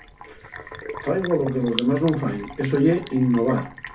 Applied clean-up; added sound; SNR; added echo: none; Sink (filling or washing); 13 dB; reverberation time 0.3 s.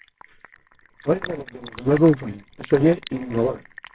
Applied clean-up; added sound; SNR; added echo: neural separator model SepFormer WHAMR!.